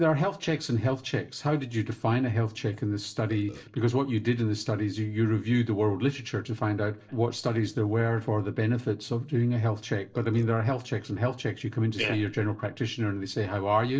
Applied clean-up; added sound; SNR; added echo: neural separator model SepFormer DNS4.